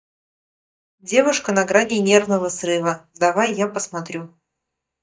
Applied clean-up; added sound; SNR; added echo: neural mask model DeepFilterNet 3.